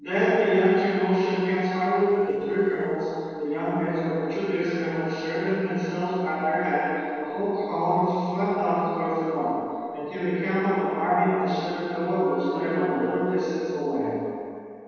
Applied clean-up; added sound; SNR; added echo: neural separator model SepFormer DNS4.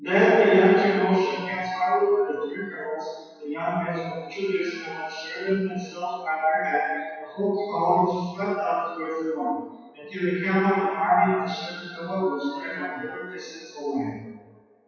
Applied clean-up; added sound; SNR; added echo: classical method WPE with log-MMSE.